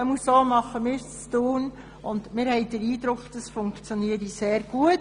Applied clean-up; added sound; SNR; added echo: none; none; none; none.